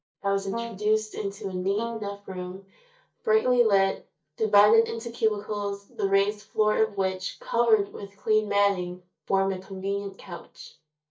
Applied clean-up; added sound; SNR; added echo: neural mask model DeepFilterNet 3.